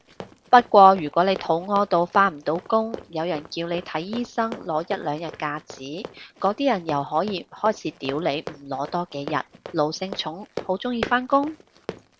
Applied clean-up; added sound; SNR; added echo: none; Run; 16 dB; none.